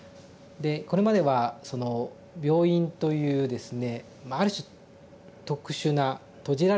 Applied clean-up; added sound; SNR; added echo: none; none; none; none.